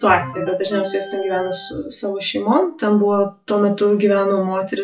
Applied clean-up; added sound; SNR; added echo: classical method WPE with log-MMSE.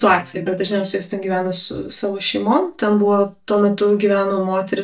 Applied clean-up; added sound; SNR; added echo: neural mask model DeepFilterNet 3.